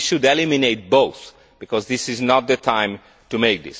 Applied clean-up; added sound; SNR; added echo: none; none; none; none.